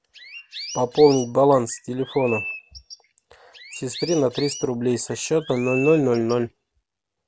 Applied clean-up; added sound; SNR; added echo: none; Chirp, tweet; 14 dB; none.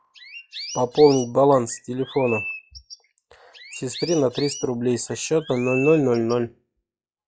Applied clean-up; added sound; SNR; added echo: classical method log-MMSE.